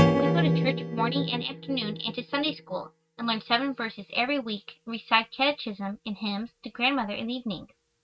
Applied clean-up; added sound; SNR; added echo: neural mask model RNNoise.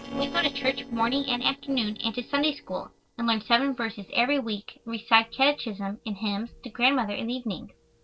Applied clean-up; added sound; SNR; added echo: neural separator model SepFormer DNS4.